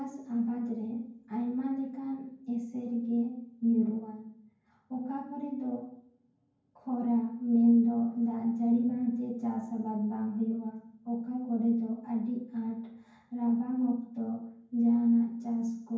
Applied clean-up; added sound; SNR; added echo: none; none; none; reverberation time 0.9 s.